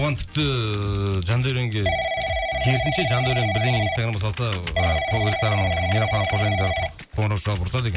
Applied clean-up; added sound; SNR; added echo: none; Telephone / Typing; 4 dB; none.